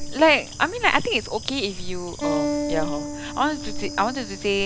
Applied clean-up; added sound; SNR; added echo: none; Acoustic guitar + Bird / Insect; 5 dB; none.